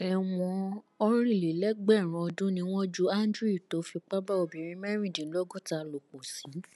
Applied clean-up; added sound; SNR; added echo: none; none; none; none.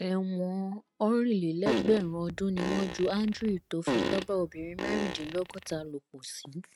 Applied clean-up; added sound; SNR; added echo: neural mask model RNNoise.